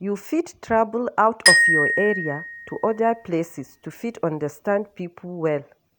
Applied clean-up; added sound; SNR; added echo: none; Glockenspiel; -1 dB; none.